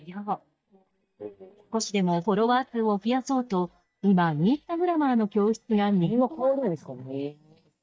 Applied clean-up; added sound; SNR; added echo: neural mask model DeepFilterNet 3.